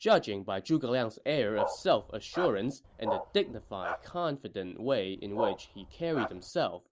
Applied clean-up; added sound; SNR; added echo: none; Bark; 6 dB; none.